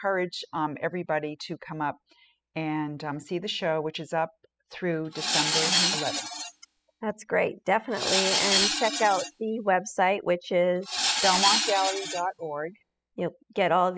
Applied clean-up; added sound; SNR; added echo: classical method spectral subtraction.